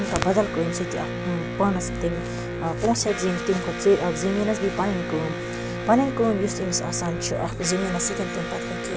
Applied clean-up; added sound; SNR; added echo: none; Electric guitar; 5 dB; none.